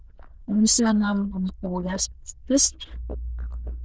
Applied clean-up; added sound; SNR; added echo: neural diffusion model UNIVERSE++.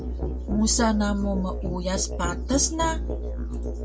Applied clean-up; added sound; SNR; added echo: none; Musical instrument; 2 dB; none.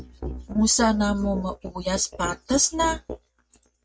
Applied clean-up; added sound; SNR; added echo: neural mask model RNNoise.